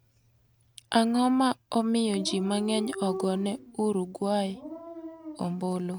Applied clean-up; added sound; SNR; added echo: neural mask model RNNoise.